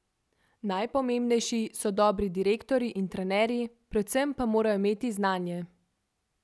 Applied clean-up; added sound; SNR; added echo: none; none; none; none.